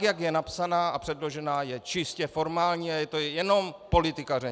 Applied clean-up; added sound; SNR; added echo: none; none; none; none.